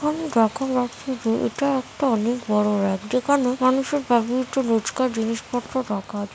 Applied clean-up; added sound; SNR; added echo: none; none; none; none.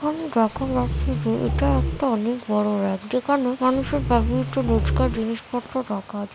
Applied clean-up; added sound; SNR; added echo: none; Growling; 1 dB; none.